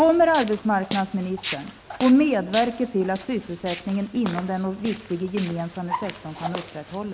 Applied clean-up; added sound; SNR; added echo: none; Walk, footsteps; 13 dB; none.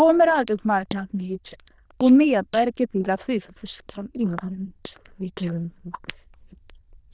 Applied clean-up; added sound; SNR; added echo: neural diffusion model UNIVERSE++.